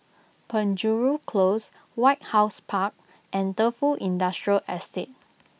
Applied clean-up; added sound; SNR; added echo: none; none; none; none.